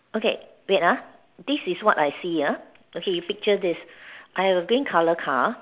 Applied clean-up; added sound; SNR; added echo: none; none; none; none.